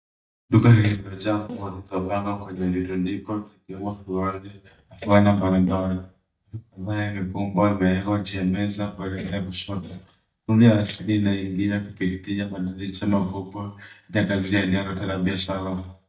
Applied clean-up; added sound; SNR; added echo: neural mask model DeepFilterNet 3.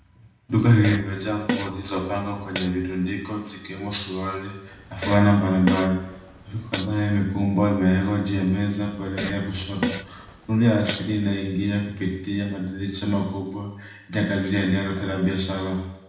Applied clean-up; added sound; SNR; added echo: none; Fart; 9 dB; reverberation time 0.8 s.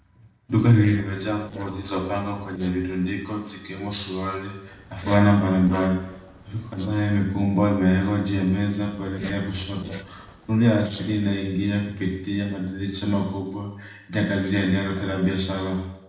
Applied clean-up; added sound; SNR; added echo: neural separator model SepFormer DNS4.